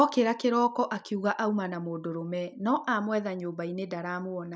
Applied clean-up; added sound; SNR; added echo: none; none; none; none.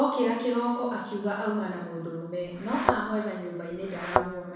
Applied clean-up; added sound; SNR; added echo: none; Thump, thud; 0 dB; reverberation time 1.0 s.